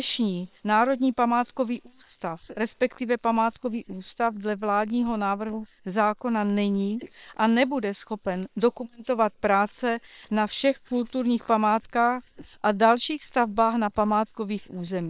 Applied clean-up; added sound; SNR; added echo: neural separator model SepFormer WHAM!.